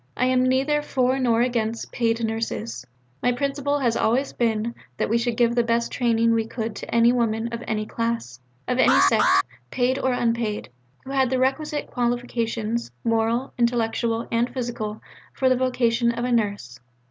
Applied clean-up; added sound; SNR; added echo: none; Alarm; 2 dB; none.